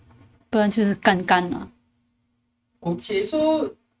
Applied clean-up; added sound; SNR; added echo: neural mask model RNNoise.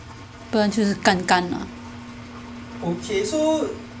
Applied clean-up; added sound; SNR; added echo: none; Engine; 13 dB; none.